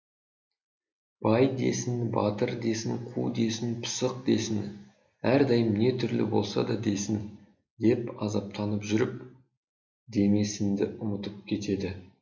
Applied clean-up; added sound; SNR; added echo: none; none; none; none.